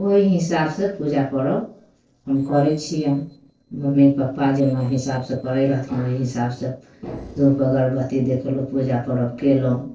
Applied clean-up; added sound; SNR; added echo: neural separator model SepFormer DNS4.